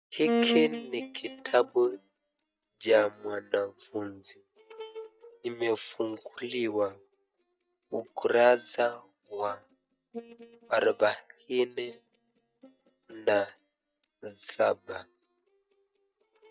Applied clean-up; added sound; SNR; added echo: neural mask model DeepFilterNet 3.